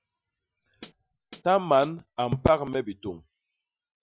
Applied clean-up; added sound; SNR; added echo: classical method Wiener filter.